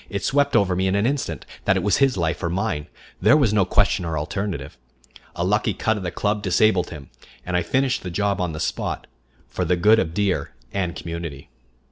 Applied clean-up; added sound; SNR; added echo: none; none; none; none.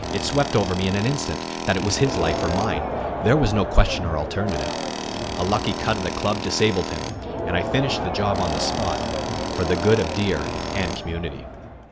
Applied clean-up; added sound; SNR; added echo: none; Tools + Crowd; 3 dB; none.